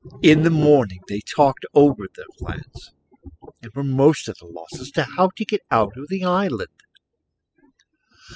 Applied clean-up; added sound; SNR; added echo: classical method spectral subtraction.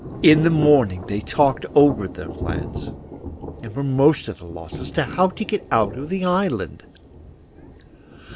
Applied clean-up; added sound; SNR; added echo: none; Thunder / Rain; 11 dB; none.